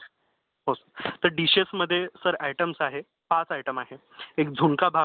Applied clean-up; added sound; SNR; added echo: none; none; none; none.